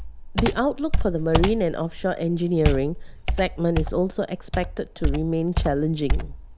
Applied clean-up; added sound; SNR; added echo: none; Computer keyboard; 2 dB; none.